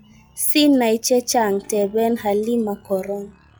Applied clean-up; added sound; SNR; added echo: classical method log-MMSE.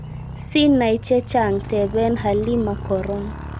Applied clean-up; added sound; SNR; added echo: none; Motorcycle; 10 dB; none.